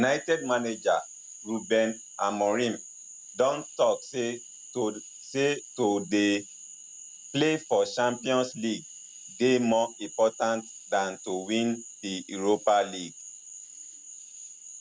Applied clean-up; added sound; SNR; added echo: none; Cricket / Frog; 16 dB; none.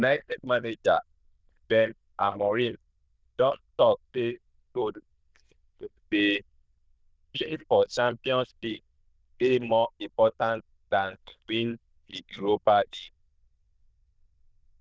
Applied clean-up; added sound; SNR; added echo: neural diffusion model UNIVERSE++.